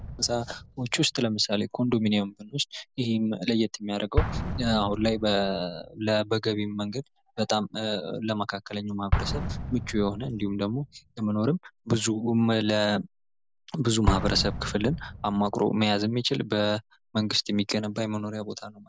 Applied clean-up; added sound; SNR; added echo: none; Explosion; 9 dB; none.